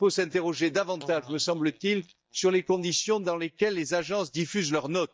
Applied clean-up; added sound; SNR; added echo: neural mask model DeepFilterNet 3.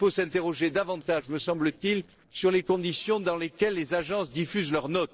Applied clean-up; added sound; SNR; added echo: neural separator model SepFormer DNS4.